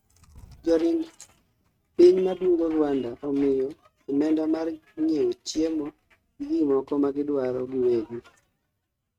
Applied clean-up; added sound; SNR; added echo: neural mask model RNNoise.